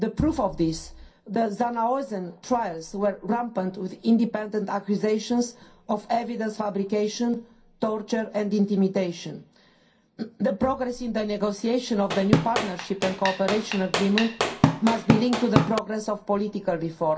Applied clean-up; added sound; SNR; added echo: none; Drum / Drum kit; 0 dB; reverberation time 0.3 s.